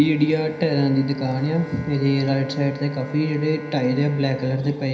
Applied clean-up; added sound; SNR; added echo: none; Bowed string instrument; 15 dB; reverberation time 0.9 s.